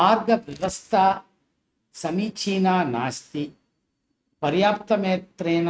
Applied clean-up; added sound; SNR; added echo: neural mask model RNNoise.